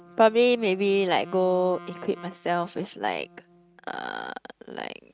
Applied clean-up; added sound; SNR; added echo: neural mask model RNNoise.